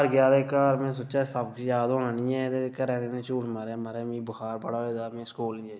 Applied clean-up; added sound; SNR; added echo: none; none; none; none.